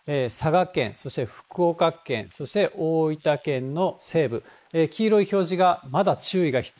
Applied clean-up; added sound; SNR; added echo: neural mask model Resemble Enhance denoiser.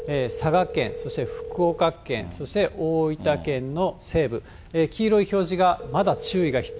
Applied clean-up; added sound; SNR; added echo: none; Telephone; 14 dB; none.